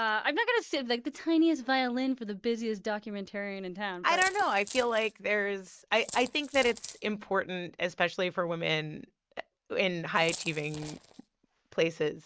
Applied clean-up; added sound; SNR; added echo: neural mask model RNNoise.